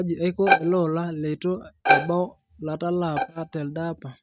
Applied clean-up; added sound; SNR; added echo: neural mask model RNNoise.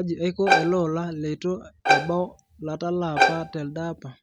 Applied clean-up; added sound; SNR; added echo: none; Bowed string instrument; -2 dB; none.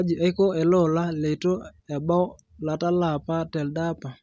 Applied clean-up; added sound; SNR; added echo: none; none; none; none.